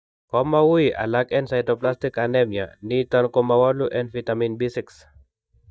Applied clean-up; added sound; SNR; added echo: neural mask model DeepFilterNet 3.